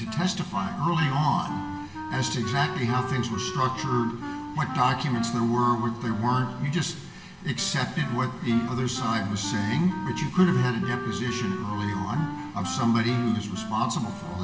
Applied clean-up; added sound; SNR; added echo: none; Wind instrument, woodwind instrument; 10 dB; reverberation time 0.9 s.